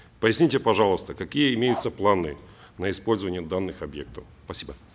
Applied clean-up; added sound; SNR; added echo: none; Bark; 10 dB; none.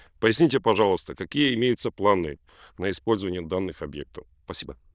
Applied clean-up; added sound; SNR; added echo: neural diffusion model UNIVERSE++.